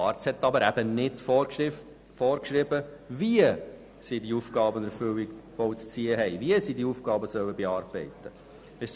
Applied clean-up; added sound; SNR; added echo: none; none; none; none.